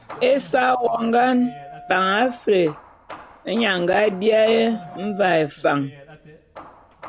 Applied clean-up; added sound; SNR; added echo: none; Hammer / Wood + Wind instrument, woodwind instrument; 18 dB; none.